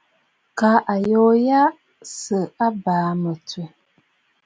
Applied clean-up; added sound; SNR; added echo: none; none; none; none.